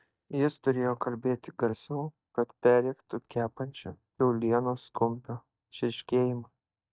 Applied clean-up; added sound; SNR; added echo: neural mask model DeepFilterNet 3.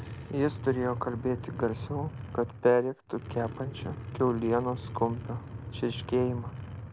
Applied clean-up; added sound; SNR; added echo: none; Truck; 9 dB; none.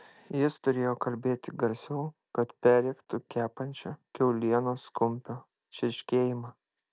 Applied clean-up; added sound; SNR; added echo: none; none; none; none.